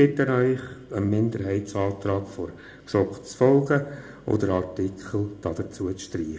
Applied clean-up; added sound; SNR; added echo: none; none; none; reverberation time 0.6 s.